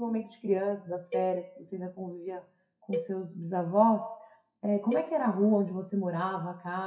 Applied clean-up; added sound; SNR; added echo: classical method WPE with log-MMSE.